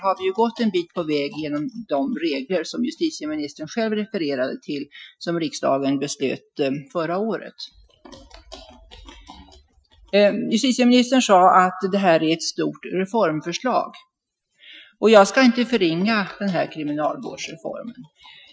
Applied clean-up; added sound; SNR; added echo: classical method Wiener filter.